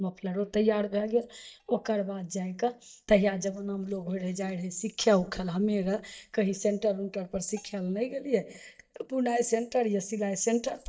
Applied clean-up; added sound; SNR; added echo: neural mask model DeepFilterNet 3.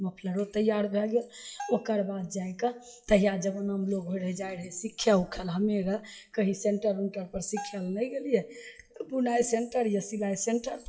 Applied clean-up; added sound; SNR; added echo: classical method WPE with log-MMSE.